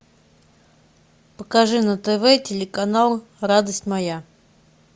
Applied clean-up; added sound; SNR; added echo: none; none; none; none.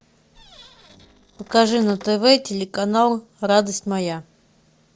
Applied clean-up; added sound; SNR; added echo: neural separator model SepFormer DNS4.